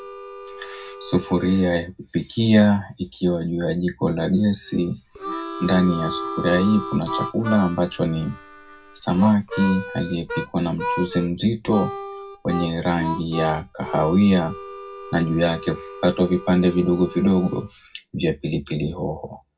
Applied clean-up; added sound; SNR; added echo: none; Harmonica; 12 dB; reverberation time 0.4 s.